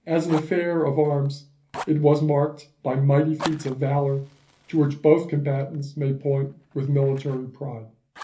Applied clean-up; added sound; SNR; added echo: none; Fire; 19 dB; reverberation time 0.3 s.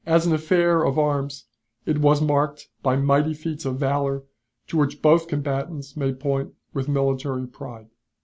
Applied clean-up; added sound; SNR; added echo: none; none; none; none.